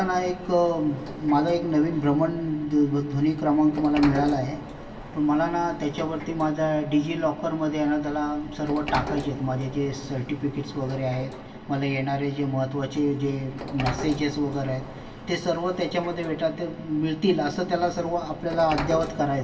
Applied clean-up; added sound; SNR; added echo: none; Sliding door; 14 dB; reverberation time 0.1 s.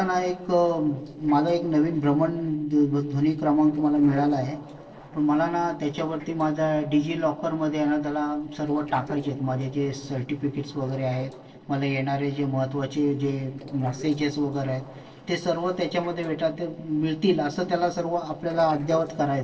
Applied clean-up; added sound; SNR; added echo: neural separator model SepFormer DNS4.